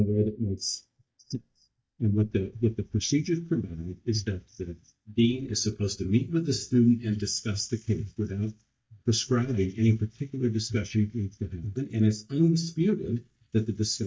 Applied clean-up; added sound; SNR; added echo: neural mask model DeepFilterNet 3.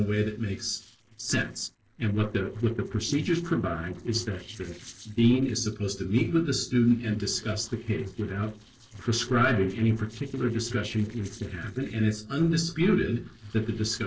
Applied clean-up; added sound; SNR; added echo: neural separator model SepFormer DNS4.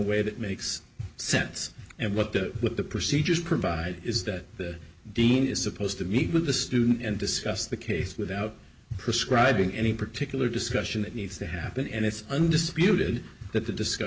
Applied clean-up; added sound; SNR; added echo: none; none; none; none.